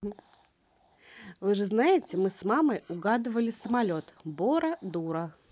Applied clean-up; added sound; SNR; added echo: neural mask model Resemble Enhance denoiser.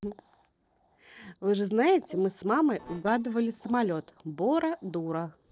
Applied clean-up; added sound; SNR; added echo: neural separator model SepFormer DNS4.